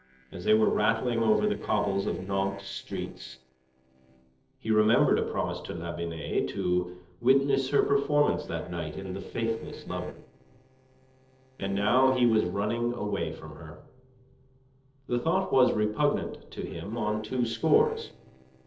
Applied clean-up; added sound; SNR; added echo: neural separator model SepFormer DNS4.